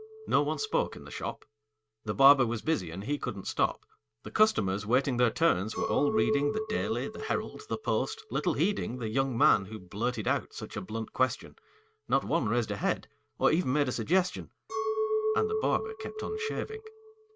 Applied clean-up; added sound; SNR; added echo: neural mask model RNNoise.